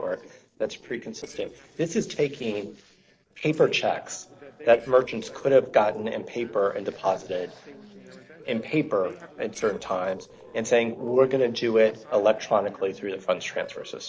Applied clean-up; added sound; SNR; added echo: neural separator model SepFormer DNS4.